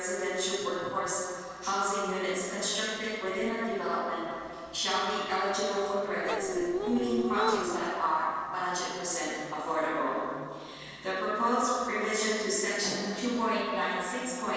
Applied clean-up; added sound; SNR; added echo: neural separator model SepFormer DNS4.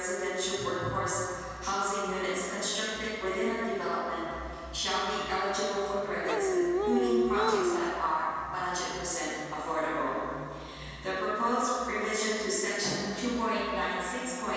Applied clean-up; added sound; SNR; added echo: none; Dog; -3 dB; reverberation time 2.1 s.